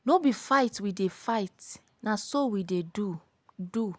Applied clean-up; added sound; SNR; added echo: none; none; none; none.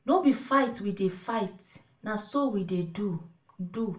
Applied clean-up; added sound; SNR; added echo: none; none; none; reverberation time 0.3 s.